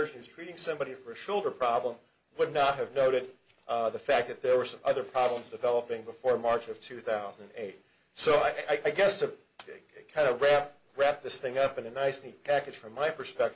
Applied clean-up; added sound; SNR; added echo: none; none; none; none.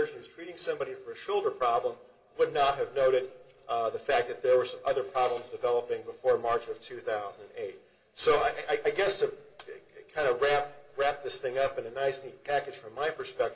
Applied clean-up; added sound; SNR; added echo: none; none; none; reverberation time 2.2 s.